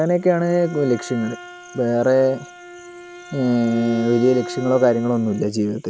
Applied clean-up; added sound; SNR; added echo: none; Bowed string instrument; 15 dB; none.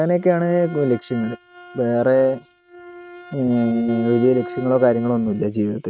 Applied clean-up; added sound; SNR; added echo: neural mask model RNNoise.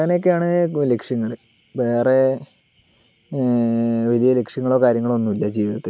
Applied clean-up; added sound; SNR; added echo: none; none; none; none.